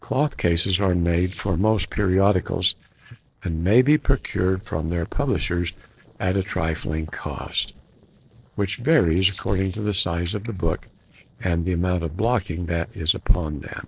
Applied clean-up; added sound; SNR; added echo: neural separator model SepFormer DNS4.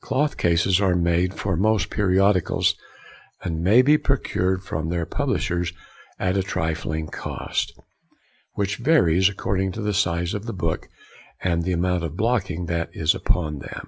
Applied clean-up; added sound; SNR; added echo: none; none; none; none.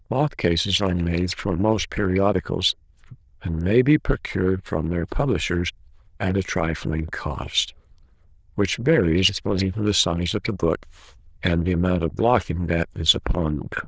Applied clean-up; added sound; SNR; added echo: neural diffusion model UNIVERSE++.